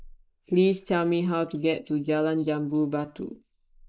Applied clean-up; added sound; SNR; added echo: neural mask model Resemble Enhance denoiser.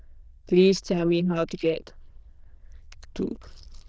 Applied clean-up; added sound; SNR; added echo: neural diffusion model UNIVERSE++.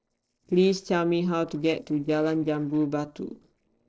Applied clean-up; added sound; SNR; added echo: neural separator model SepFormer DNS4.